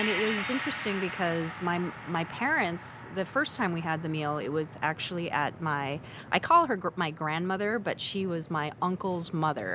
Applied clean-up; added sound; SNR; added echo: none; Gong; 12 dB; none.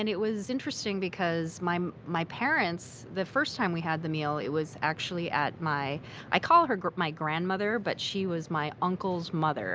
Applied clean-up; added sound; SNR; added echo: none; none; none; none.